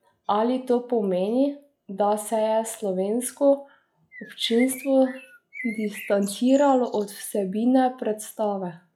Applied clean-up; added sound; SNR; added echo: classical method log-MMSE.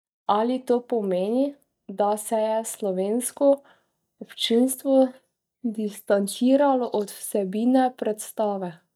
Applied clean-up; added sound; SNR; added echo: neural mask model DeepFilterNet 3.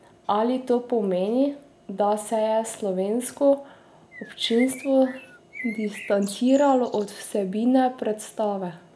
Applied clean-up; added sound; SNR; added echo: none; Bird; 17 dB; none.